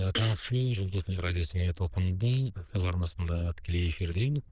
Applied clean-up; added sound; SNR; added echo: neural diffusion model UNIVERSE++.